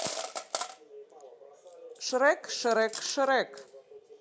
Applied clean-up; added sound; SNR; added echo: none; none; none; none.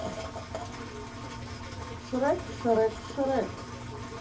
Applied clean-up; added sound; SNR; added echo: none; Engine; 8 dB; reverberation time 0.3 s.